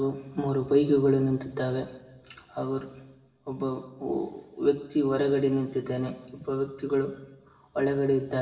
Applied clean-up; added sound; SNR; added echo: none; none; none; reverberation time 1.1 s.